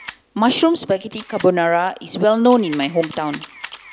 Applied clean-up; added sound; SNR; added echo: none; Camera; 18 dB; none.